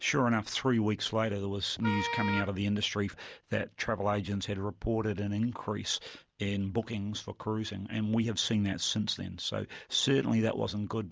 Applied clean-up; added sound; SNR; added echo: none; Wind instrument, woodwind instrument; 5 dB; none.